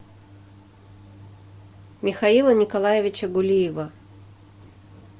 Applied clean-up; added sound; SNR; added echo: none; none; none; none.